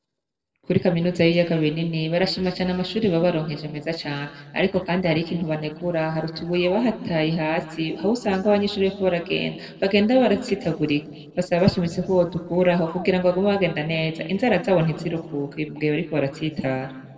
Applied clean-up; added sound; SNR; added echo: neural separator model SepFormer DNS4.